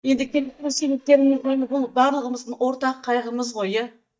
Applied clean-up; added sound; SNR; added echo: neural mask model DeepFilterNet 3.